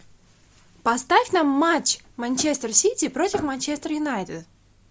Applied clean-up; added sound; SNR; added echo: none; none; none; none.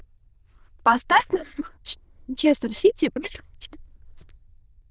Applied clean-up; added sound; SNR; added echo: neural diffusion model UNIVERSE++.